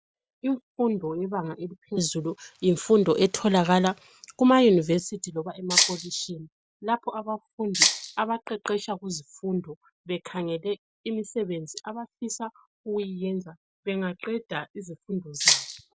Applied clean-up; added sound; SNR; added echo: none; Rattle (instrument); -3 dB; none.